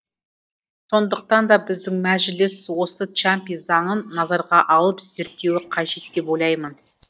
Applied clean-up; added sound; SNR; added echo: neural mask model DeepFilterNet 3.